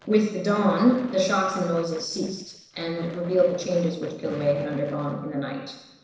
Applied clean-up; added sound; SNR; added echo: neural separator model SepFormer DNS4.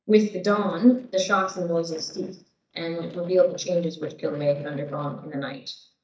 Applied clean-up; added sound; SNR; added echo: neural mask model DeepFilterNet 3.